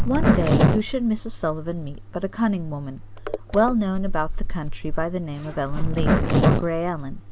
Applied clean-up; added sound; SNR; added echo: none; Zipper (clothing); -2 dB; none.